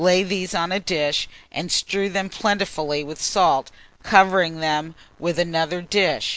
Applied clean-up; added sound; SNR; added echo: none; none; none; none.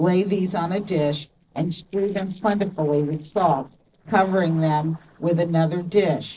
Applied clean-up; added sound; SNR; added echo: neural separator model SepFormer DNS4.